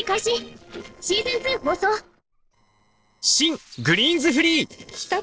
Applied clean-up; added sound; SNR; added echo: neural separator model SepFormer DNS4.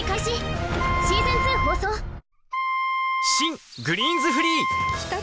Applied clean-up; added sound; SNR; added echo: none; Wind instrument, woodwind instrument; 0 dB; none.